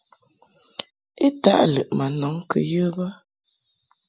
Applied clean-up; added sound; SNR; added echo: none; none; none; none.